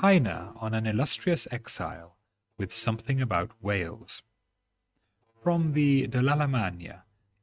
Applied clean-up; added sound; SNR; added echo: neural mask model RNNoise.